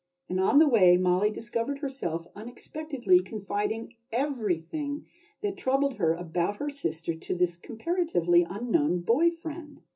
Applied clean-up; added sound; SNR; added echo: none; none; none; reverberation time 0.2 s.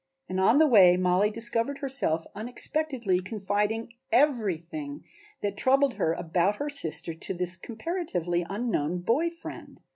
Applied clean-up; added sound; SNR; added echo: none; none; none; none.